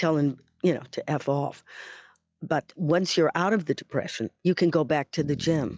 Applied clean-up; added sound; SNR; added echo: classical method log-MMSE.